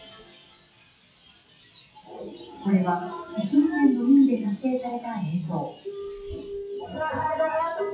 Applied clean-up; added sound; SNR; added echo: classical method WPE with log-MMSE.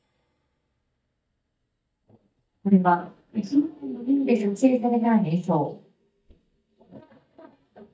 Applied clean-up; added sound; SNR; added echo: neural mask model DeepFilterNet 3.